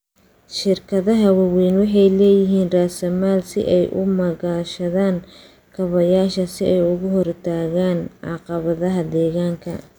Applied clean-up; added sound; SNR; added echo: none; none; none; none.